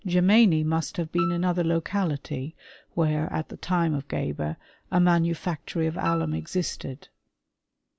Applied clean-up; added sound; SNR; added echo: none; Piano; 13 dB; none.